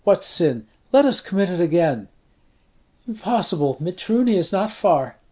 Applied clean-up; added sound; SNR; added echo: none; none; none; none.